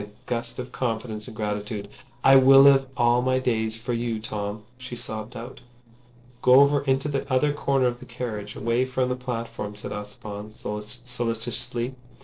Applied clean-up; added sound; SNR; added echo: neural separator model SepFormer DNS4.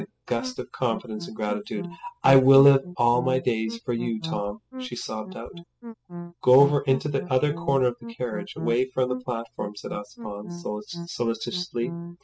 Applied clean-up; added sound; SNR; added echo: classical method spectral subtraction.